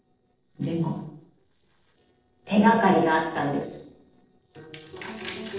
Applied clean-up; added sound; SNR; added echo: neural separator model SepFormer DNS4.